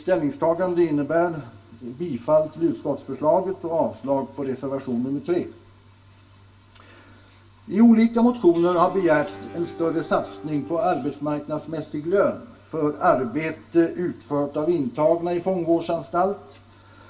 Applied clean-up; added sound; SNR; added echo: none; Guitar; 18 dB; reverberation time 0.2 s.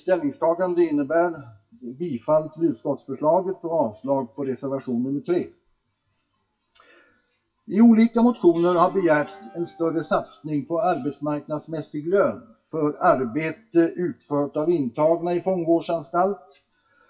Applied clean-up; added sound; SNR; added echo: classical method WPE with log-MMSE.